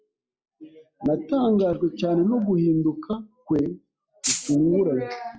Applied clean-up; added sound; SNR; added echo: classical method log-MMSE.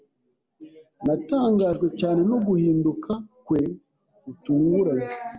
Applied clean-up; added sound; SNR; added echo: none; none; none; none.